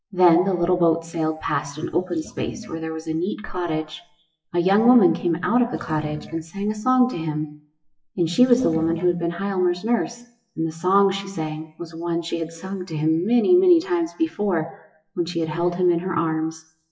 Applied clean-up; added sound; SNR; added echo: classical method WPE with log-MMSE.